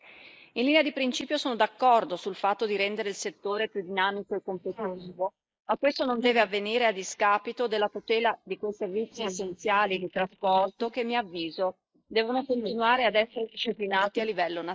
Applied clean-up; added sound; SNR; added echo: neural mask model Resemble Enhance denoiser.